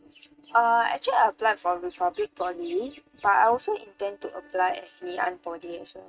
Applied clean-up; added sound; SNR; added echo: neural mask model RNNoise.